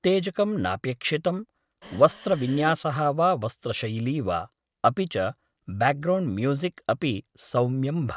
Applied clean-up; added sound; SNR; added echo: neural mask model RNNoise.